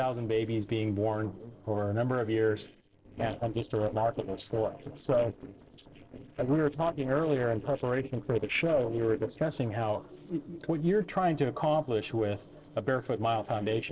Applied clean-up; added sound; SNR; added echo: neural separator model SepFormer DNS4.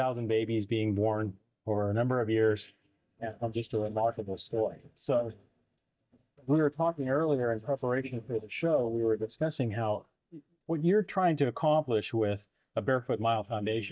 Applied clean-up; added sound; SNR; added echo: neural mask model DeepFilterNet 3.